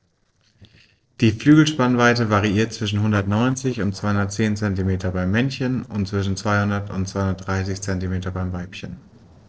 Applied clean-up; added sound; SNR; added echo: neural separator model SepFormer DNS4.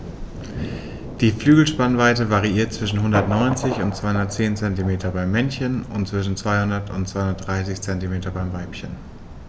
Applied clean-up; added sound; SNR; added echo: none; Thunder; 13 dB; none.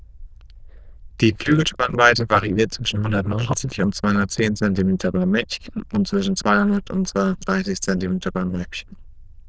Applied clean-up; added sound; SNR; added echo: neural diffusion model UNIVERSE++.